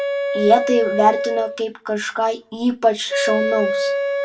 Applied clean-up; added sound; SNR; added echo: none; Wind instrument, woodwind instrument; 3 dB; reverberation time 0.2 s.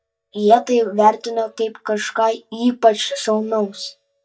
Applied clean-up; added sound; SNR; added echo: neural mask model DeepFilterNet 3.